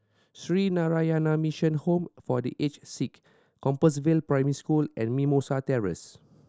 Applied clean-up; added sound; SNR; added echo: none; none; none; none.